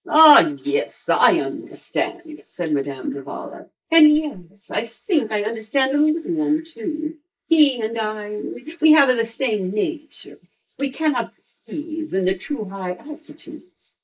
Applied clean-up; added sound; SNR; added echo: neural mask model Resemble Enhance denoiser.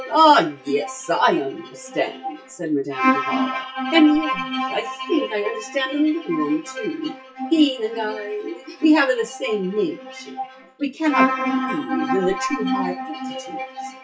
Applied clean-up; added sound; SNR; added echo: classical method log-MMSE.